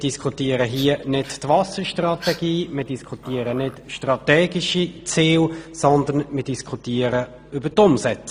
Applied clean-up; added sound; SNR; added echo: none; Dog; 19 dB; none.